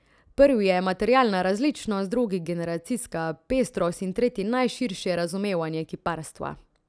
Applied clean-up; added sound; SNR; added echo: none; none; none; none.